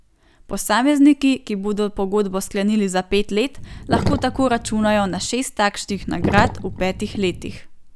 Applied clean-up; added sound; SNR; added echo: none; Sink (filling or washing); 6 dB; none.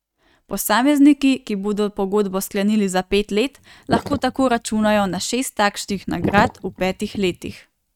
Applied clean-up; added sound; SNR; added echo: neural mask model RNNoise.